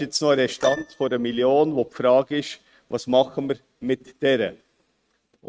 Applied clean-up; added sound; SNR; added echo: neural mask model RNNoise.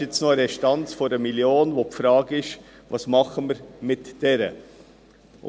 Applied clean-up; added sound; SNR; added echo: none; none; none; none.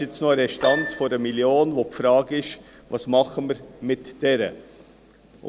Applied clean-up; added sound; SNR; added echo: none; Keyboard (musical); 12 dB; none.